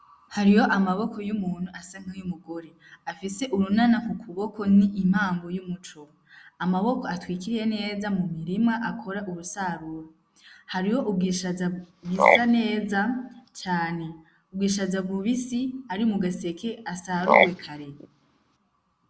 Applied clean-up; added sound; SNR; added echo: none; Frog; -1 dB; none.